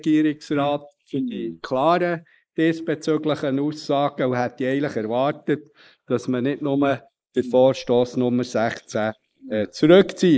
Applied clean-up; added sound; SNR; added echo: neural mask model Resemble Enhance denoiser.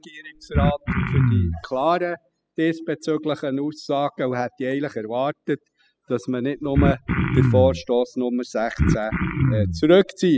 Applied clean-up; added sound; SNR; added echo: classical method spectral subtraction.